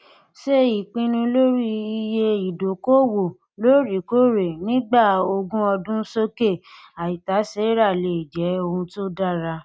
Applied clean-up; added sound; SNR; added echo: none; none; none; none.